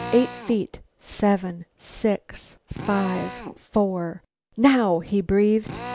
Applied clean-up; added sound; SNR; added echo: none; Drill; 15 dB; none.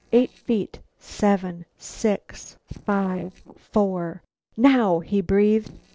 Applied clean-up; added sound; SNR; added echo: neural separator model SepFormer DNS4.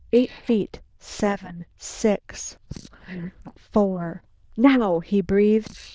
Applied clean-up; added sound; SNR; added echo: neural diffusion model UNIVERSE++.